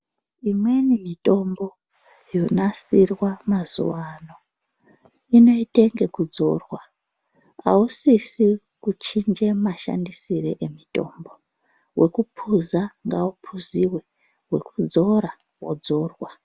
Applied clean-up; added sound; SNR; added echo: none; none; none; none.